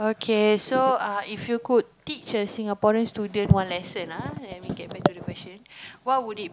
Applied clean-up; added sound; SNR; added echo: none; none; none; none.